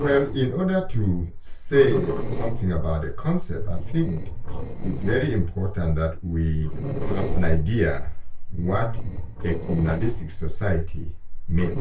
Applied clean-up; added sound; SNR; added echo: neural separator model SepFormer DNS4.